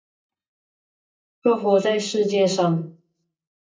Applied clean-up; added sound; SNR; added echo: neural mask model DeepFilterNet 3.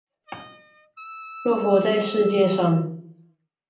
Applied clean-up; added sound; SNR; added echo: none; Wind instrument, woodwind instrument; 16 dB; reverberation time 0.6 s.